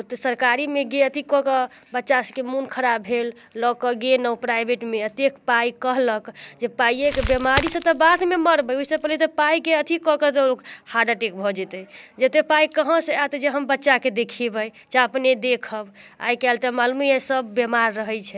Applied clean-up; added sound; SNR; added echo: none; Crackle; 11 dB; none.